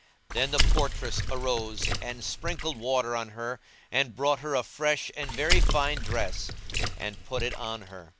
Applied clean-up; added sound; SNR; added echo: none; Water / Splash, splatter; -3 dB; none.